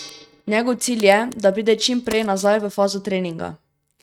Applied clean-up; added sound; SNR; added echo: neural mask model RNNoise.